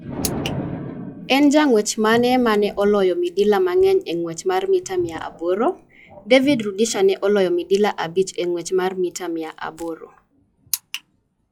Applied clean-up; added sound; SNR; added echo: classical method log-MMSE.